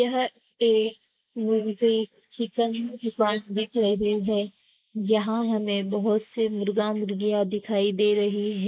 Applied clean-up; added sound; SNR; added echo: neural mask model Resemble Enhance denoiser.